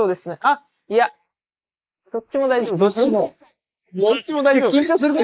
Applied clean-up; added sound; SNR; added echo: neural mask model Resemble Enhance denoiser.